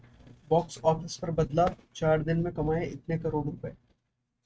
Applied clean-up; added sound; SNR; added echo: neural mask model RNNoise.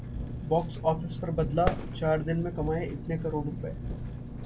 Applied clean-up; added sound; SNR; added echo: none; Fireworks + Engine; 5 dB; none.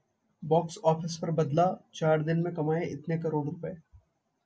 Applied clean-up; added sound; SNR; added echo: none; none; none; none.